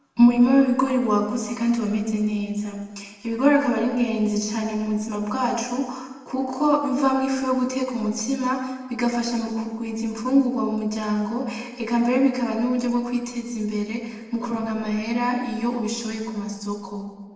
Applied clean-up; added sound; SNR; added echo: none; none; none; reverberation time 1.1 s.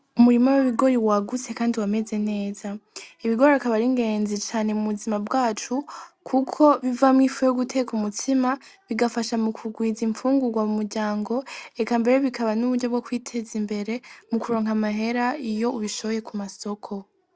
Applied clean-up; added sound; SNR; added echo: none; none; none; none.